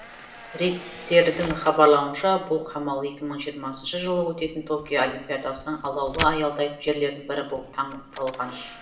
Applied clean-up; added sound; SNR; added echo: none; Camera; 14 dB; reverberation time 0.7 s.